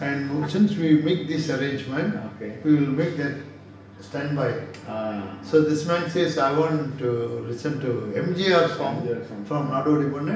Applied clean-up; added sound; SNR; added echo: none; none; none; reverberation time 0.9 s.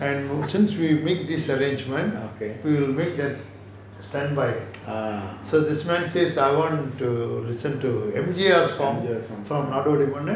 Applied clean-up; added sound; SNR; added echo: none; none; none; none.